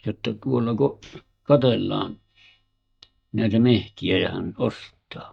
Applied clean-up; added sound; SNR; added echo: neural mask model DeepFilterNet 3.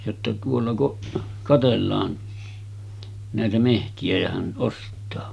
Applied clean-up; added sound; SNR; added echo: none; none; none; none.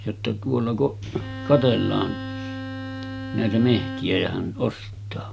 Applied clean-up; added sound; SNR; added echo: none; Bowed string instrument; 10 dB; none.